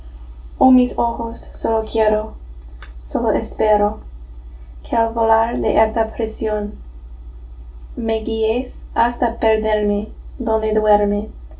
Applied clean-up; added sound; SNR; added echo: none; none; none; reverberation time 0.2 s.